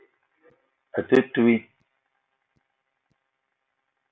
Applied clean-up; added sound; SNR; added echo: none; none; none; none.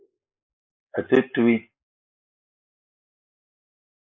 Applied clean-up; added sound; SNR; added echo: neural mask model Resemble Enhance denoiser.